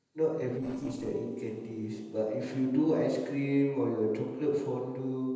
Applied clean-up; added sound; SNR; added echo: neural separator model SepFormer DNS4.